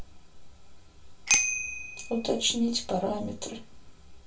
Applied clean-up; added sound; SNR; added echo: none; Bicycle bell; 0 dB; reverberation time 0.2 s.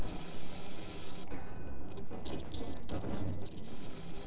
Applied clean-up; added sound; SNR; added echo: neural separator model SepFormer DNS4.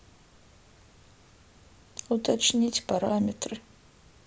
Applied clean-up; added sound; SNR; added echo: none; none; none; none.